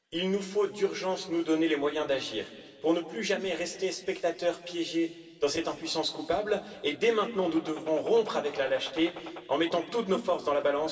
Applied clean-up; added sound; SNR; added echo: none; Gunshot, gunfire; 16 dB; reverberation time 2.2 s.